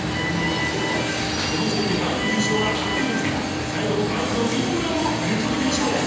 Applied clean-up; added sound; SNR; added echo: none; Alarm; 1 dB; reverberation time 1.1 s.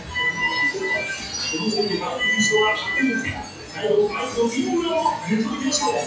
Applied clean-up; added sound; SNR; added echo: classical method WPE with log-MMSE.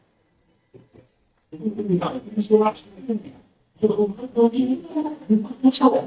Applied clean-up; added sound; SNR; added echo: neural mask model DeepFilterNet 3.